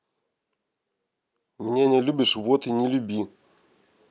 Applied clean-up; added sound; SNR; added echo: none; none; none; none.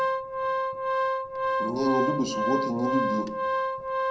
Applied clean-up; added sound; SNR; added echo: none; Organ; -4 dB; reverberation time 0.6 s.